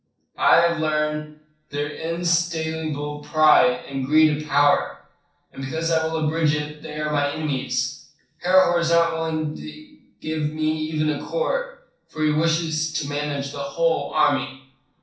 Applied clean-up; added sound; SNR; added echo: none; none; none; reverberation time 0.6 s.